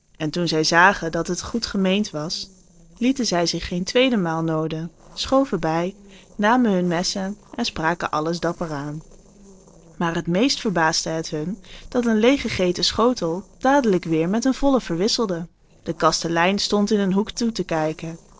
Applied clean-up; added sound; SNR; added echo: neural separator model SepFormer DNS4.